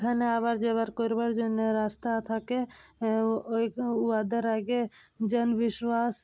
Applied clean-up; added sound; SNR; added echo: none; none; none; none.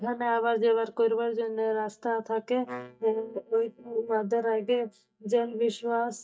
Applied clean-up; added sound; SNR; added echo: neural mask model DeepFilterNet 3.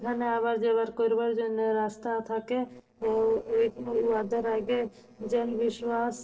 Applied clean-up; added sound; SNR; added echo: neural separator model SepFormer DNS4.